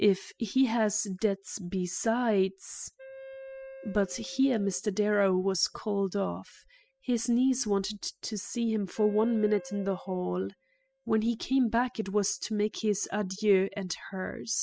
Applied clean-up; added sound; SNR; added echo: classical method spectral subtraction.